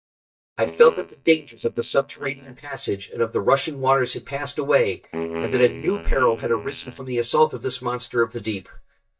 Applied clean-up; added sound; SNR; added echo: neural mask model DeepFilterNet 3.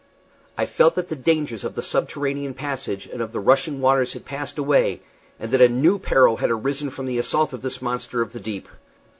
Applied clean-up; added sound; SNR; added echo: none; none; none; none.